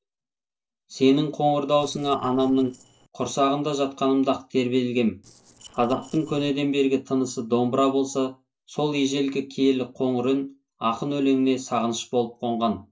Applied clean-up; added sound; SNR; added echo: neural separator model SepFormer DNS4.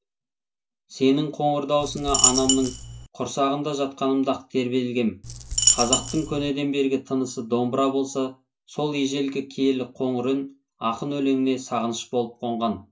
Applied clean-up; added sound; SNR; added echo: none; Coin (dropping); -2 dB; reverberation time 0.2 s.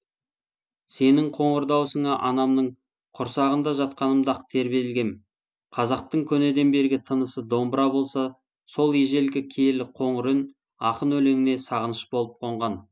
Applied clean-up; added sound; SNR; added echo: none; none; none; none.